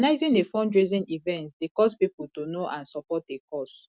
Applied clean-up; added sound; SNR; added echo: none; none; none; none.